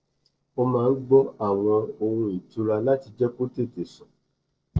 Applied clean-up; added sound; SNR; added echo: neural separator model SepFormer DNS4.